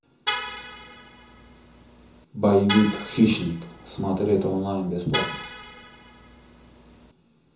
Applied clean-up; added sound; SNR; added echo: none; Vehicle horn, car horn, honking; 8 dB; reverberation time 0.5 s.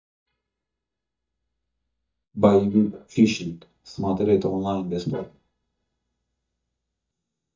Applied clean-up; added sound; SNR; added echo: neural mask model DeepFilterNet 3.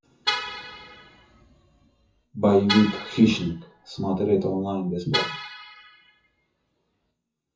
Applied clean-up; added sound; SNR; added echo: classical method WPE with log-MMSE.